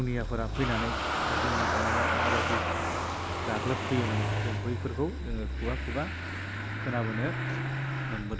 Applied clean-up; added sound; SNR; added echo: none; Engine starting / Motor vehicle (road); -4 dB; none.